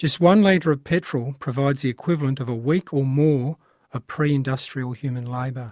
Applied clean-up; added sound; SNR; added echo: none; none; none; none.